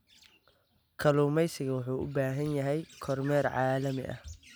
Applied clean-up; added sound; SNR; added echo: none; none; none; none.